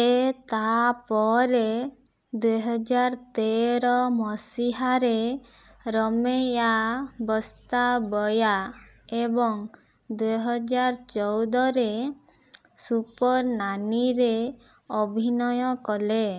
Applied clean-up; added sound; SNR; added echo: none; none; none; none.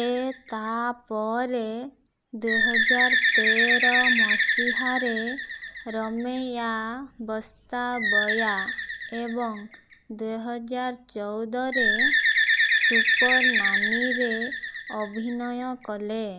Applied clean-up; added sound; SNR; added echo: none; Bird; -4 dB; none.